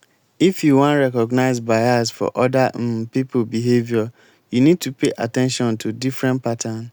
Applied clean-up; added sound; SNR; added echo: none; none; none; none.